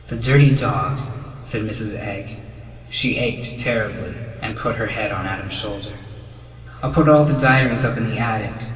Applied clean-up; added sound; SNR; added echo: none; none; none; reverberation time 2.7 s.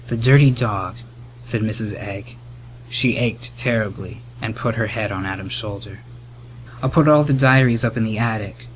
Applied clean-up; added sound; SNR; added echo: none; none; none; none.